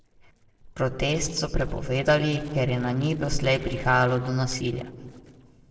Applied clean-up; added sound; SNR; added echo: neural separator model SepFormer DNS4.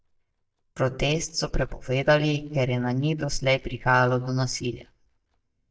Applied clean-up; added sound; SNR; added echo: neural mask model DeepFilterNet 3.